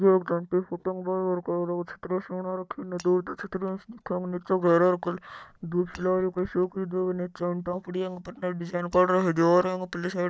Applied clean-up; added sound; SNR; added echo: neural mask model DeepFilterNet 3.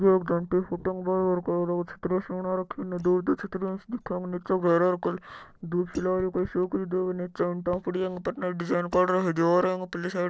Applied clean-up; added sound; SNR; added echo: neural separator model SepFormer DNS4.